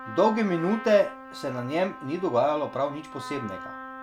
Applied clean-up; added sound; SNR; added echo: none; Trumpet; 14 dB; none.